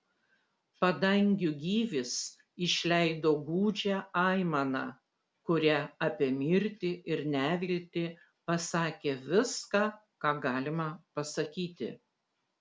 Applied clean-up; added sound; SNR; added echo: none; none; none; none.